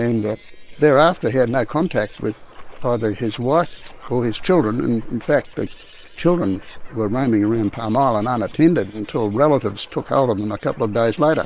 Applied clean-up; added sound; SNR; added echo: neural separator model SepFormer WHAM!.